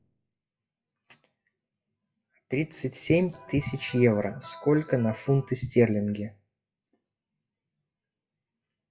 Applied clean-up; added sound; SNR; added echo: classical method WPE with log-MMSE.